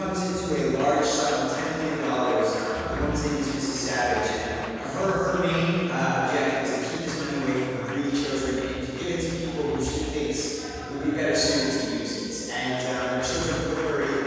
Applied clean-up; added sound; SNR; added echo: none; Applause; 15 dB; reverberation time 2.1 s.